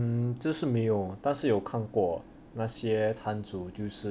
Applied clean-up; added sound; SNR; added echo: none; none; none; none.